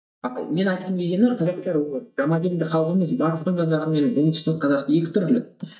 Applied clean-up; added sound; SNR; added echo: neural mask model DeepFilterNet 3.